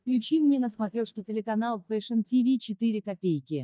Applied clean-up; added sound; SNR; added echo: neural mask model DeepFilterNet 3.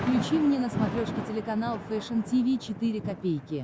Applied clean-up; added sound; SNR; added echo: none; Thunder / Rain; 7 dB; none.